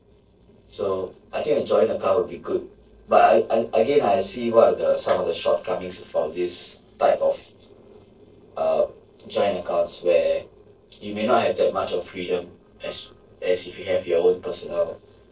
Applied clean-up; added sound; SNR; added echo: neural separator model SepFormer DNS4.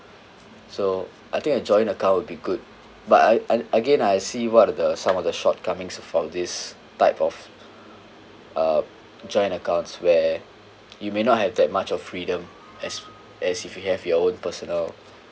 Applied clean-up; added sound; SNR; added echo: none; none; none; none.